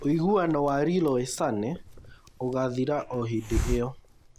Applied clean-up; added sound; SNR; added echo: none; Hiss; 10 dB; none.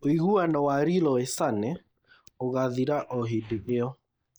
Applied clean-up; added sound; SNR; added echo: neural mask model DeepFilterNet 3.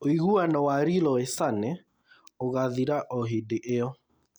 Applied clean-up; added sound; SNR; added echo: none; none; none; none.